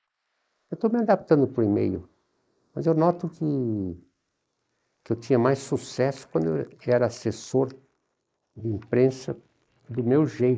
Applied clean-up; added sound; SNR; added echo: neural mask model Resemble Enhance denoiser.